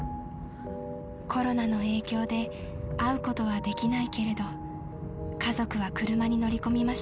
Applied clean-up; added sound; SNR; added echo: none; none; none; none.